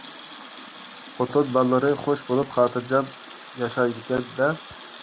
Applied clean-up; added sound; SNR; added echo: none; Water tap, faucet; 14 dB; none.